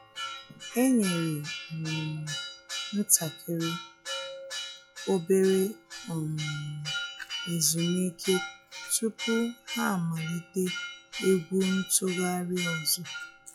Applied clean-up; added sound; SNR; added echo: classical method log-MMSE.